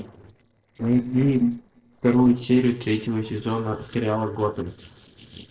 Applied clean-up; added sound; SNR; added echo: neural separator model SepFormer DNS4.